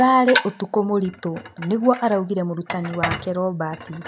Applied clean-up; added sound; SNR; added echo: none; Dishes, pots, and pans; 9 dB; none.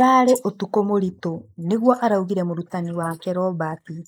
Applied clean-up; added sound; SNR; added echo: neural mask model Resemble Enhance denoiser.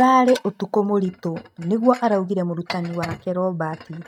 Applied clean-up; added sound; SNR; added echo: neural mask model RNNoise.